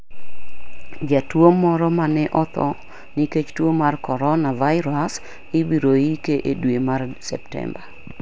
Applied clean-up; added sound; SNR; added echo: none; none; none; none.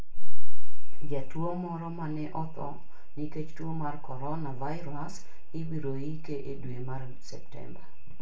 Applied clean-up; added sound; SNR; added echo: none; none; none; reverberation time 0.3 s.